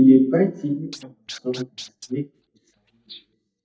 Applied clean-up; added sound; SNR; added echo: neural mask model DeepFilterNet 3.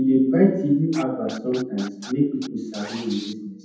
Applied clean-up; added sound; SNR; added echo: none; Scratching (performance technique); 19 dB; reverberation time 0.8 s.